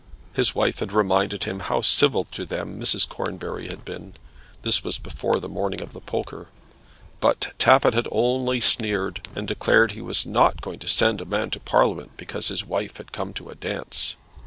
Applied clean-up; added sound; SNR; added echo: none; Fire + Fixed-wing aircraft, airplane; 19 dB; none.